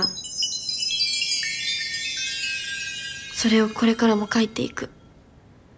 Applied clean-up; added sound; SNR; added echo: none; Chime; 3 dB; none.